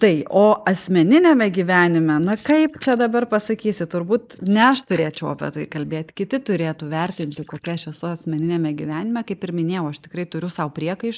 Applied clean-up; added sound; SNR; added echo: neural mask model Resemble Enhance denoiser.